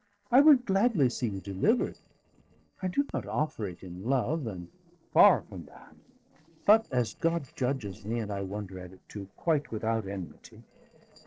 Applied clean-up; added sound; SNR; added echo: neural separator model SepFormer DNS4.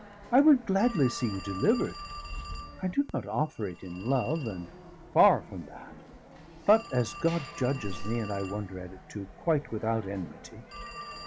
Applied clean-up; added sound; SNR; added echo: none; Telephone; 14 dB; none.